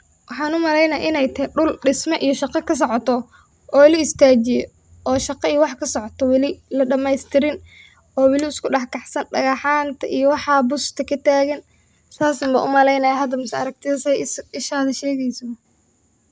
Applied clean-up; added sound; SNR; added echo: none; none; none; none.